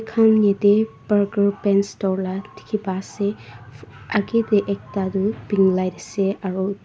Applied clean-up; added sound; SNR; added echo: none; none; none; none.